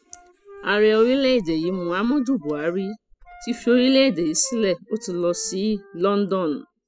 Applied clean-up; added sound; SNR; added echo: classical method spectral subtraction.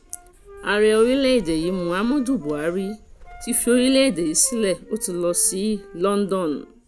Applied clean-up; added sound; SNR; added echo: none; Bird + Wind instrument, woodwind instrument; 19 dB; none.